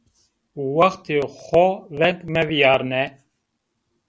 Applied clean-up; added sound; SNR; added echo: none; none; none; none.